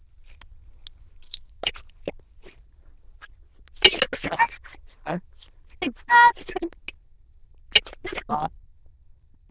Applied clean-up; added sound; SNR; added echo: neural diffusion model UNIVERSE++.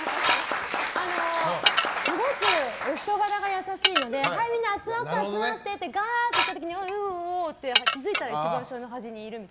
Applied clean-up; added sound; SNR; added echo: none; Dishes, pots, and pans / Glass; 2 dB; none.